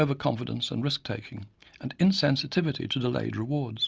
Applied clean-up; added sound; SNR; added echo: none; none; none; none.